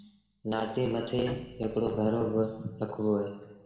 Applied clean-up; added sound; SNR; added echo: none; Bowed string instrument; 19 dB; reverberation time 1.1 s.